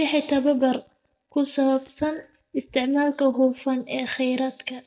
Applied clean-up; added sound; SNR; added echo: neural mask model DeepFilterNet 3.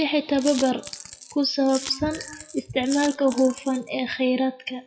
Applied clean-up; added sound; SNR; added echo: classical method WPE with log-MMSE.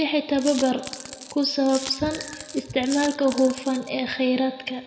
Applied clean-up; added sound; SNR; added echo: none; Coin (dropping); 13 dB; reverberation time 1.6 s.